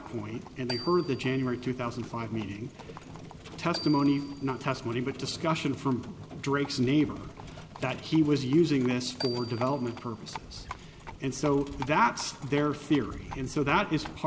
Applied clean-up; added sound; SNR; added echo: none; Marimba, xylophone + Livestock, farm animals, working animals; 13 dB; none.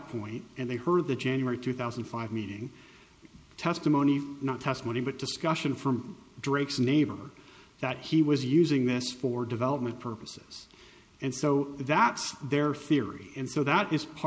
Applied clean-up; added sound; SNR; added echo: none; none; none; none.